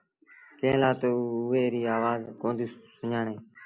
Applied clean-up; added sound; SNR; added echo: none; none; none; none.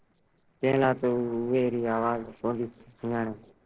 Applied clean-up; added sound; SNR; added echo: neural separator model SepFormer DNS4.